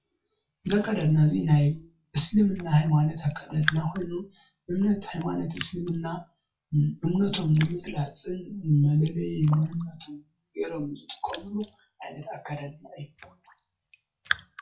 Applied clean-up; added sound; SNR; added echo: classical method WPE with log-MMSE.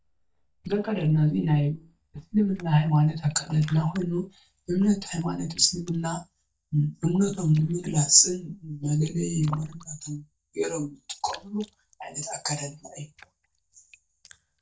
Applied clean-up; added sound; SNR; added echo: neural mask model DeepFilterNet 3.